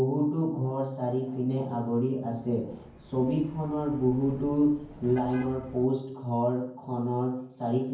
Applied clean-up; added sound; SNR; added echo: none; Car passing by; 20 dB; reverberation time 0.9 s.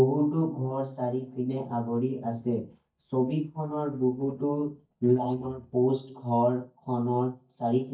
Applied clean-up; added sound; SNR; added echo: neural mask model DeepFilterNet 3.